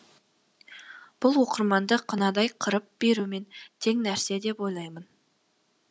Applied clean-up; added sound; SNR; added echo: none; none; none; none.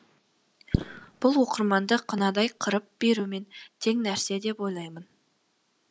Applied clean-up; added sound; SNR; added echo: neural mask model Resemble Enhance denoiser.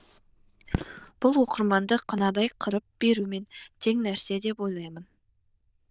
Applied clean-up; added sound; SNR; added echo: neural diffusion model UNIVERSE++.